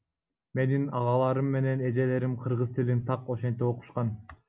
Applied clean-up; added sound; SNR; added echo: none; none; none; none.